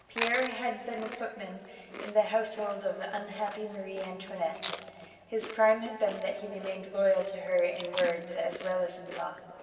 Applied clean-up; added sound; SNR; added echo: none; Chewing, mastication; 7 dB; reverberation time 2.8 s.